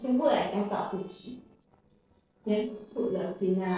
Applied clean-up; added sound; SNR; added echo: neural separator model SepFormer DNS4.